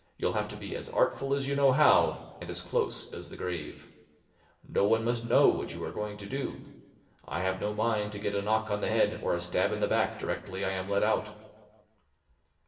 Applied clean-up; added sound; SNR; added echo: none; none; none; reverberation time 1.0 s.